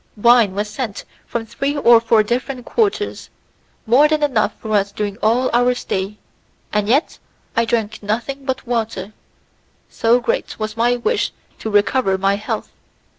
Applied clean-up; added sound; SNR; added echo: none; none; none; none.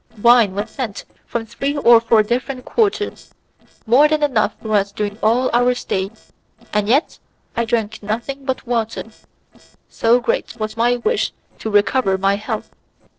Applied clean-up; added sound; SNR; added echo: neural separator model SepFormer DNS4.